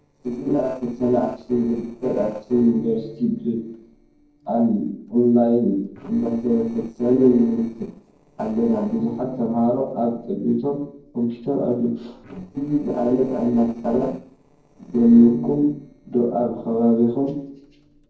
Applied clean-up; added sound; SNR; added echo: neural separator model SepFormer DNS4.